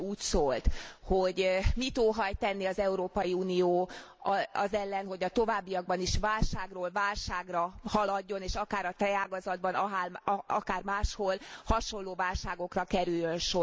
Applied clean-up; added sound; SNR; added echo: none; none; none; none.